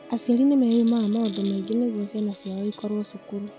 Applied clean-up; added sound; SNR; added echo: none; Rattle + Musical instrument; 18 dB; none.